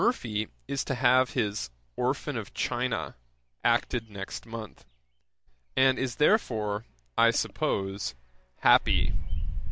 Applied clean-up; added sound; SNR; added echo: none; none; none; none.